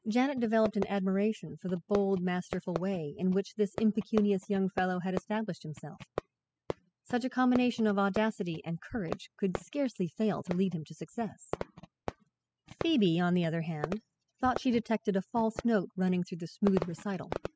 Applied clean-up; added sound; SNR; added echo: classical method spectral subtraction.